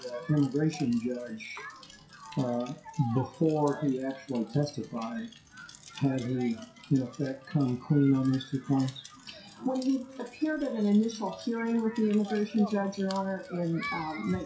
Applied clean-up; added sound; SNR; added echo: classical method WPE with log-MMSE.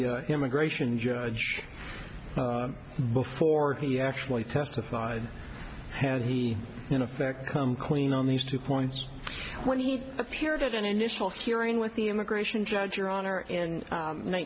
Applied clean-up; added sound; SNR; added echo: none; none; none; none.